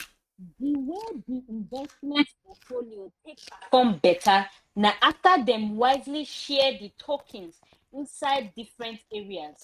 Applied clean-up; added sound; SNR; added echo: neural mask model RNNoise.